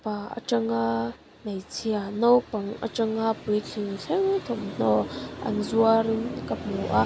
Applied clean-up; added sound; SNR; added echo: none; none; none; none.